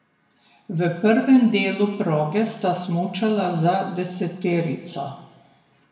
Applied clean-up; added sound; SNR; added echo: none; none; none; reverberation time 1.0 s.